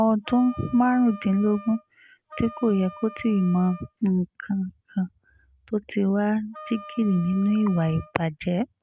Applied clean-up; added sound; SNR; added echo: none; Wind instrument, woodwind instrument; 19 dB; none.